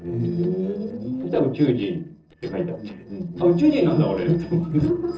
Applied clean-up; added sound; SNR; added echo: neural separator model SepFormer DNS4.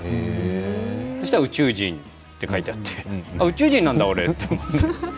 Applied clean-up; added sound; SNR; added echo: none; none; none; none.